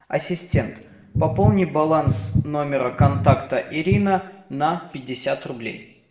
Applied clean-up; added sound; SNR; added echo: none; Bass guitar; 0 dB; reverberation time 0.8 s.